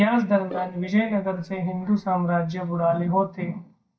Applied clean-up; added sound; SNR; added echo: neural mask model DeepFilterNet 3.